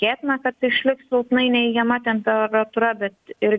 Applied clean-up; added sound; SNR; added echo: none; none; none; none.